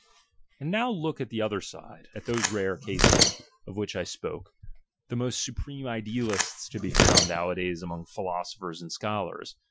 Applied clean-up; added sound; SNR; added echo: classical method Wiener filter.